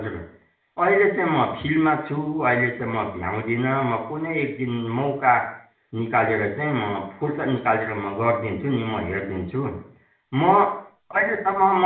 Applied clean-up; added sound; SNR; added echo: none; none; none; reverberation time 0.6 s.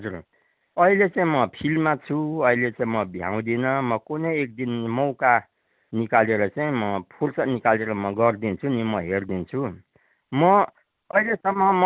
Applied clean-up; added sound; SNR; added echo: none; none; none; none.